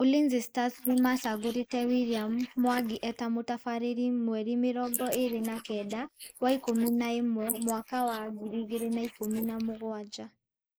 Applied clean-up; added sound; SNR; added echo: neural mask model Resemble Enhance denoiser.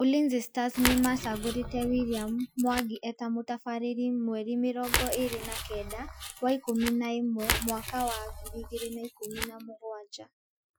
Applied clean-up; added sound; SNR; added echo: classical method Wiener filter.